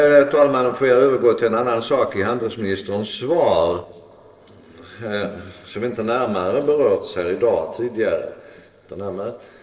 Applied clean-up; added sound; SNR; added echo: neural separator model SepFormer DNS4.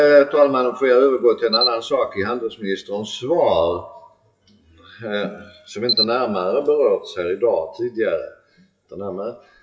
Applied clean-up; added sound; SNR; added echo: classical method WPE with log-MMSE.